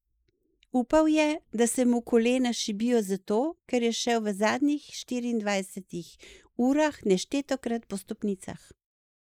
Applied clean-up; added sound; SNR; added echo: neural mask model Resemble Enhance denoiser.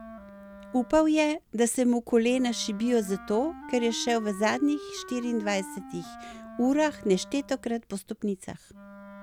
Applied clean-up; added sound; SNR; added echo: none; Wind instrument, woodwind instrument; 17 dB; none.